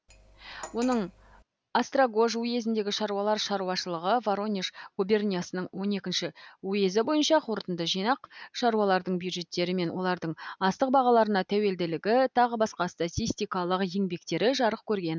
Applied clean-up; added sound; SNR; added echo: none; Cutlery, silverware; 20 dB; none.